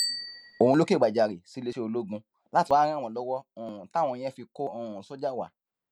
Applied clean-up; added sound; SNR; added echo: none; Bicycle bell; 15 dB; none.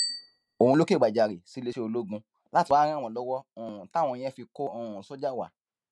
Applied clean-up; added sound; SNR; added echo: neural mask model RNNoise.